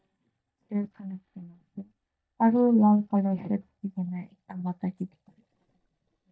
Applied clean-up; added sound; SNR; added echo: neural mask model DeepFilterNet 3.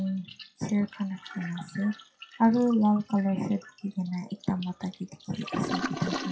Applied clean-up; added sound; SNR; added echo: classical method WPE with log-MMSE.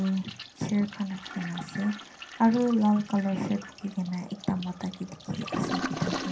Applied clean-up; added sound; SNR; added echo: none; Toilet flush; 11 dB; reverberation time 0.3 s.